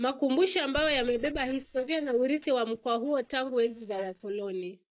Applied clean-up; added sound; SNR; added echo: neural mask model DeepFilterNet 3.